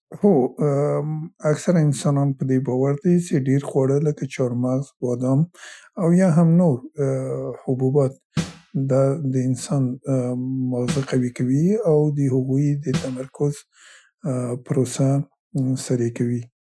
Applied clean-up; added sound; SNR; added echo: classical method Wiener filter.